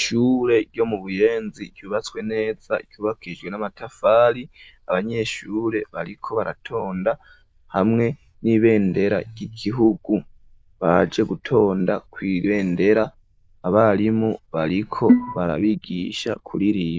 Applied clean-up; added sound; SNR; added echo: neural diffusion model UNIVERSE++.